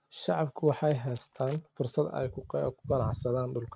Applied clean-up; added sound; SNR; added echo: neural mask model RNNoise.